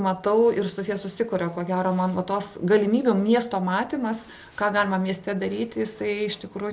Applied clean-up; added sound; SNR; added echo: none; none; none; none.